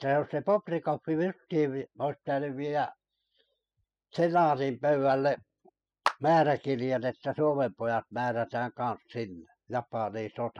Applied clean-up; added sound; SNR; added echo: classical method spectral subtraction.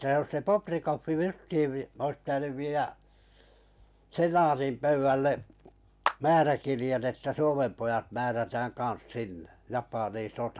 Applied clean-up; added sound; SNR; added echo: none; Clapping; 8 dB; none.